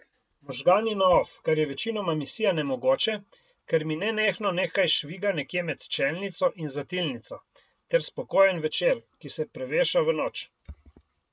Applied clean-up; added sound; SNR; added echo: none; none; none; none.